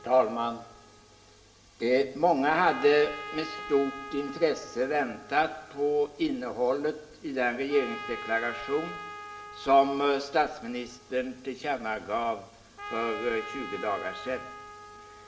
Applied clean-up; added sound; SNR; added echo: none; Trumpet; 14 dB; reverberation time 0.8 s.